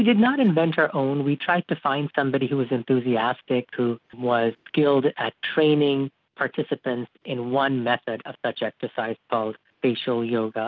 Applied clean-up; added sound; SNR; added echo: none; none; none; none.